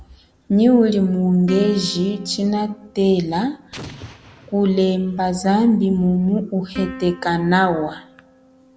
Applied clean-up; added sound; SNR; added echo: none; Plucked string instrument + Explosion; 19 dB; none.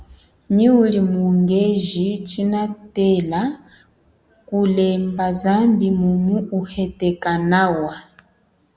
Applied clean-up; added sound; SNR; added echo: none; none; none; none.